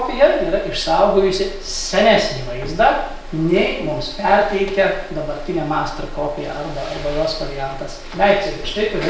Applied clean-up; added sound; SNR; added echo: none; none; none; none.